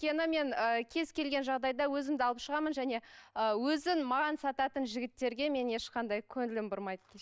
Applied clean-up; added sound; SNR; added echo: none; none; none; none.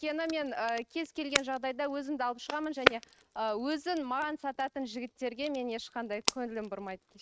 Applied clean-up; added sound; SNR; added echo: neural mask model RNNoise.